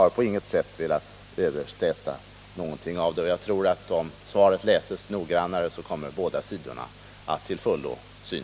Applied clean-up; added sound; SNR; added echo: none; none; none; none.